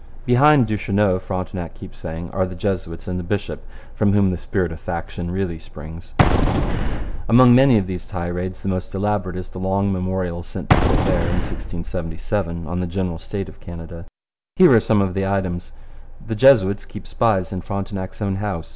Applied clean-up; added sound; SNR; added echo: none; Explosion; -1 dB; none.